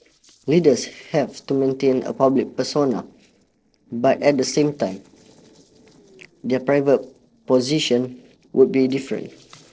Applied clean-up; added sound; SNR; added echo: neural separator model SepFormer DNS4.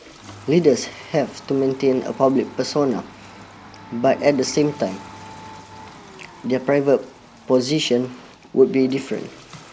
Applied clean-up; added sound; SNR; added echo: none; Toilet flush + Domestic sounds, home sounds; 19 dB; none.